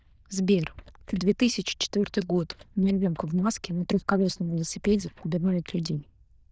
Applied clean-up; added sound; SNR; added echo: neural diffusion model UNIVERSE++.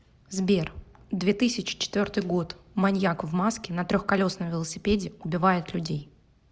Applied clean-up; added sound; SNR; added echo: none; none; none; none.